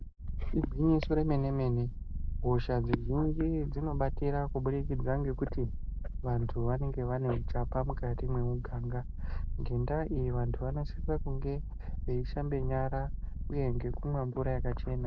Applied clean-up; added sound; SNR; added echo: none; Purr; 2 dB; none.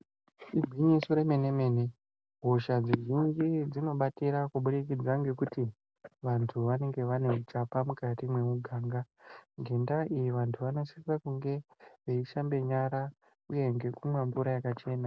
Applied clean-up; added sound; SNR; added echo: none; none; none; none.